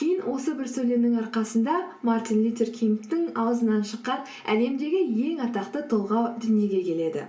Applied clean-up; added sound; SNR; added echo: none; none; none; reverberation time 0.2 s.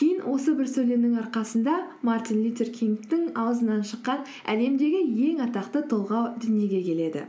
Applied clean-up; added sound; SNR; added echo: none; none; none; none.